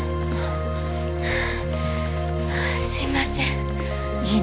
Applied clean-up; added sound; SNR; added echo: none; none; none; none.